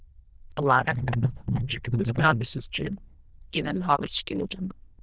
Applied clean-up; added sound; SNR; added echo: neural diffusion model UNIVERSE++.